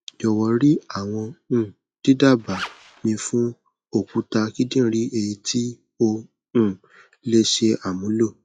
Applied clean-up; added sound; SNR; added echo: classical method log-MMSE.